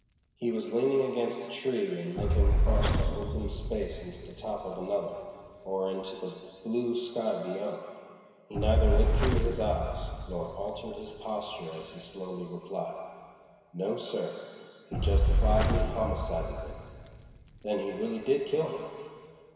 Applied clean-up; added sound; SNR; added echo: none; Fire; -1 dB; reverberation time 2.2 s.